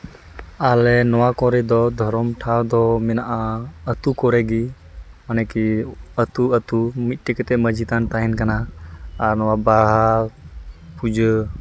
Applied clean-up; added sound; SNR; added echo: none; none; none; none.